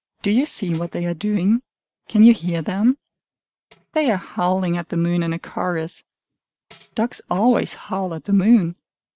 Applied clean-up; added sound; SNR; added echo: neural mask model RNNoise.